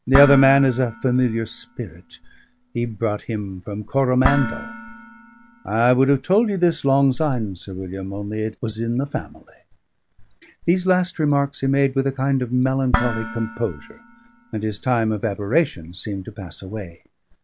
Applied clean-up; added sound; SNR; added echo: none; Dishes, pots, and pans; 9 dB; none.